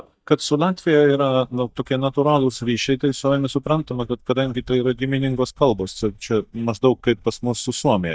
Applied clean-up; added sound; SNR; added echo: neural mask model DeepFilterNet 3.